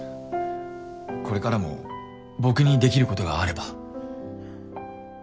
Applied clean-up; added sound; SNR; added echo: none; none; none; none.